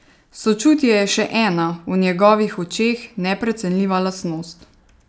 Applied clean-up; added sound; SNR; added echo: none; none; none; none.